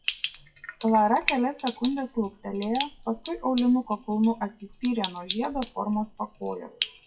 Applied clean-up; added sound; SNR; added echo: classical method WPE with log-MMSE.